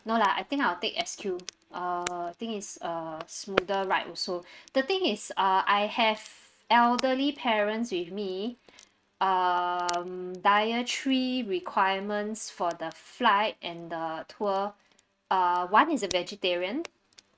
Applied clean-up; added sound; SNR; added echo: neural mask model RNNoise.